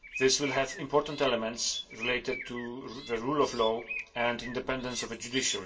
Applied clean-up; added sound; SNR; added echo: none; Bird; 11 dB; reverberation time 0.2 s.